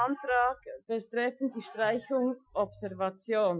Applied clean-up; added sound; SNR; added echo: classical method Wiener filter.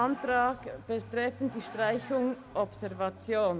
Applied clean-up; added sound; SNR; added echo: none; Vehicle; 16 dB; none.